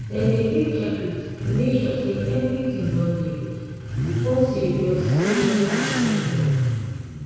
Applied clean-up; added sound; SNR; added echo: none; Motorcycle / Accelerating, revving, vroom; 0 dB; reverberation time 1.9 s.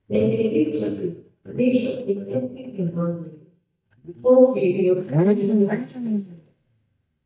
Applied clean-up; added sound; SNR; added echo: neural mask model DeepFilterNet 3.